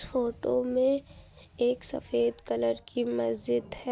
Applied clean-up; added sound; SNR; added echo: none; none; none; none.